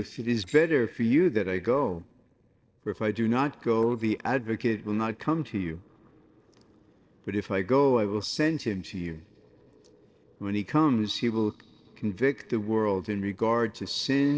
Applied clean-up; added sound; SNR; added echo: neural separator model SepFormer DNS4.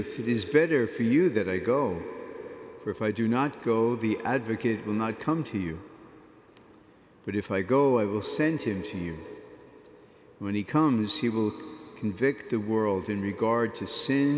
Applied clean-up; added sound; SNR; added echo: none; none; none; none.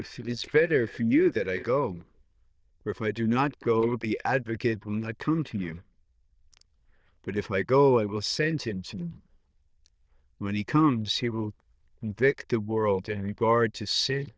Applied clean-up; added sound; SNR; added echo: neural diffusion model UNIVERSE++.